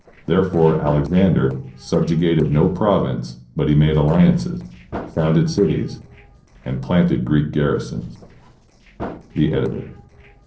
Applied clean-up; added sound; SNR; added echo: neural separator model SepFormer DNS4.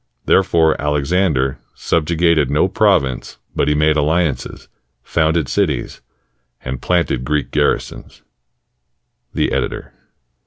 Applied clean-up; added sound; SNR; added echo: none; none; none; none.